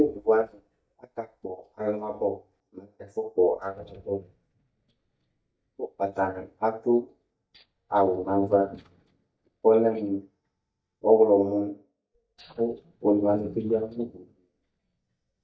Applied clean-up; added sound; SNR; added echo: neural mask model DeepFilterNet 3.